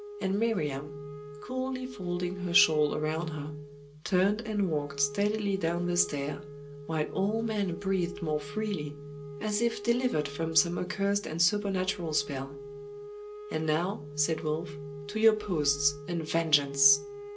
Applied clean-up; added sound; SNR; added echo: none; Wind instrument, woodwind instrument; 13 dB; reverberation time 0.2 s.